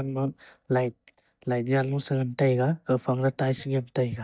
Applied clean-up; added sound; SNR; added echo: neural mask model DeepFilterNet 3.